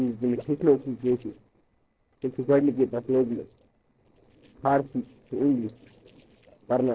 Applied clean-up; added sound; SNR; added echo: neural separator model SepFormer DNS4.